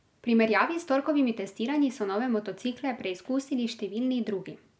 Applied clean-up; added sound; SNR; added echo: none; none; none; none.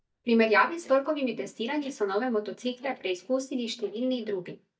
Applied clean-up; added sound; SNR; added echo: neural mask model DeepFilterNet 3.